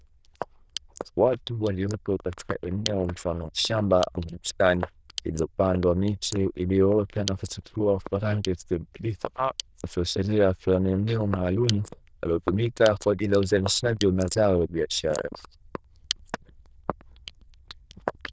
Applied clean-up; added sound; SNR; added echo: neural diffusion model UNIVERSE++.